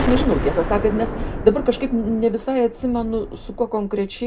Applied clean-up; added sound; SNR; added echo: none; Explosion; 6 dB; reverberation time 0.2 s.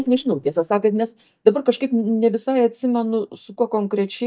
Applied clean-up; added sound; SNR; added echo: neural mask model DeepFilterNet 3.